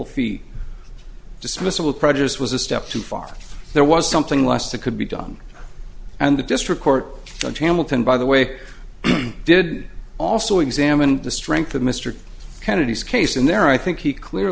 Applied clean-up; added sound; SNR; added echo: none; none; none; none.